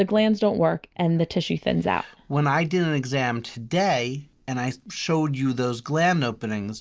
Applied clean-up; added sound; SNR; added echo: none; none; none; none.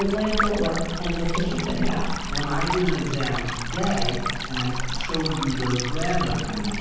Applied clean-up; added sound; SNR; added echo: none; Stream; 0 dB; reverberation time 1.3 s.